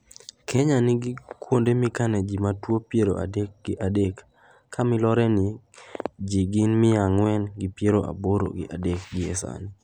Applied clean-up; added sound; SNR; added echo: none; none; none; none.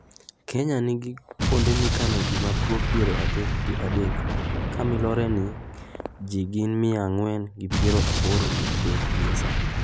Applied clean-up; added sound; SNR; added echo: none; Explosion; -2 dB; none.